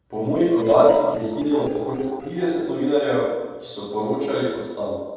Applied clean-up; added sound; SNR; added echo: neural separator model SepFormer DNS4.